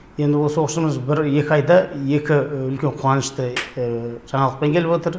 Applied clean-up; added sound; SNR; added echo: none; Clapping; 14 dB; none.